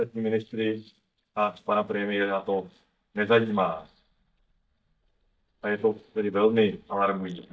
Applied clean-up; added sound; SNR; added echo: neural mask model DeepFilterNet 3.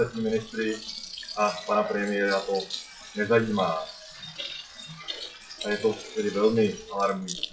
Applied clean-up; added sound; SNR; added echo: classical method WPE with log-MMSE.